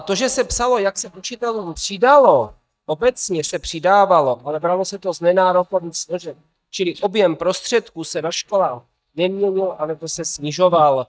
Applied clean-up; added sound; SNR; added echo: neural mask model DeepFilterNet 3.